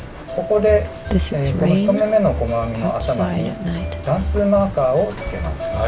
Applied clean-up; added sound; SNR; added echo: none; Rain; 6 dB; reverberation time 0.2 s.